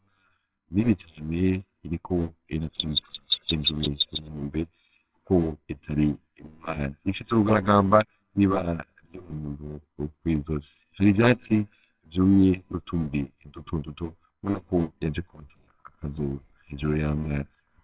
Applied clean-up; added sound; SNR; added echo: neural separator model SepFormer WHAMR!.